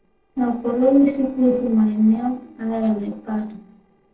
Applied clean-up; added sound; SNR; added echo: neural separator model SepFormer DNS4.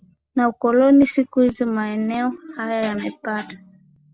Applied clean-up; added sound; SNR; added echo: none; none; none; none.